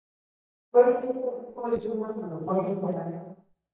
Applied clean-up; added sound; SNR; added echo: neural mask model DeepFilterNet 3.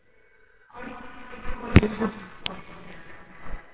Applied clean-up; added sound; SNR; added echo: neural separator model SepFormer WHAMR!.